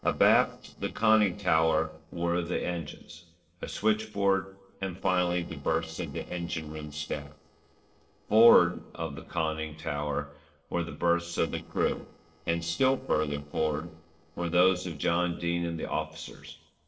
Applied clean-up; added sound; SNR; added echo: neural separator model SepFormer DNS4.